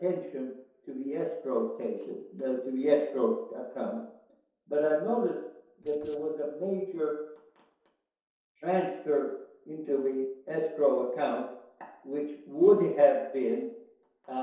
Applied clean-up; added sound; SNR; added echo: neural separator model SepFormer DNS4.